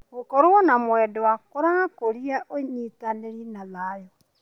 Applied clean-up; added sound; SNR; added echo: none; none; none; none.